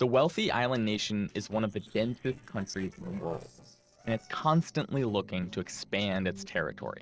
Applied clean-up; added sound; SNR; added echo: neural separator model SepFormer DNS4.